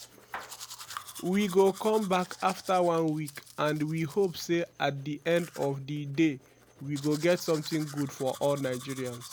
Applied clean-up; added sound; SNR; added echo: none; Domestic sounds, home sounds; 17 dB; none.